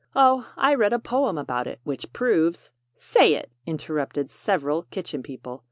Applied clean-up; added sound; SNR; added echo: none; none; none; none.